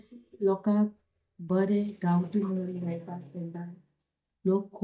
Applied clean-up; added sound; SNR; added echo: neural mask model DeepFilterNet 3.